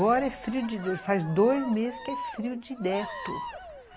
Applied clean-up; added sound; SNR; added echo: none; Cheering; 11 dB; none.